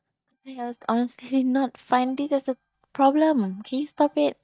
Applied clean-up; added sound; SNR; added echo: neural mask model DeepFilterNet 3.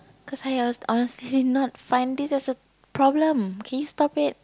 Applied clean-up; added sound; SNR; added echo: none; none; none; none.